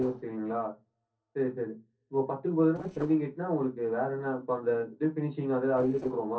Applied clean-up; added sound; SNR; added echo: neural separator model SepFormer DNS4.